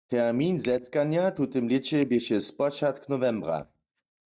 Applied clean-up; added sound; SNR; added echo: neural mask model DeepFilterNet 3.